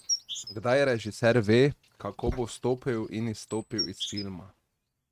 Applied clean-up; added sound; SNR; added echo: neural mask model RNNoise.